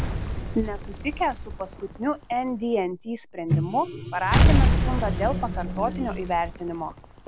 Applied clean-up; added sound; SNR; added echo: none; Explosion + Microwave oven; -3 dB; none.